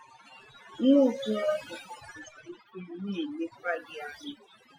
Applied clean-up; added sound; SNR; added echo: classical method Wiener filter.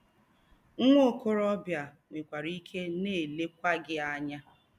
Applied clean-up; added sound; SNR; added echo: none; none; none; none.